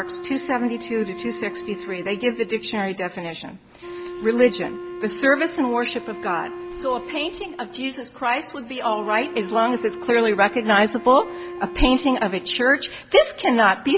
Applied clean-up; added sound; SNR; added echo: none; Wind instrument, woodwind instrument; 13 dB; none.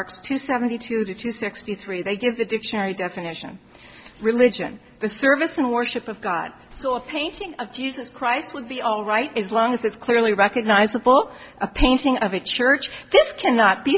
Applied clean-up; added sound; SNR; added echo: none; none; none; none.